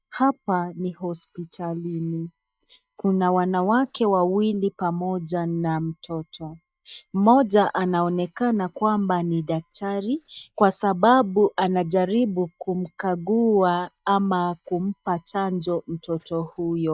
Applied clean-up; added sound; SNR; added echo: neural mask model DeepFilterNet 3.